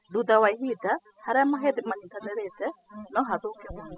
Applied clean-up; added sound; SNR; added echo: classical method spectral subtraction.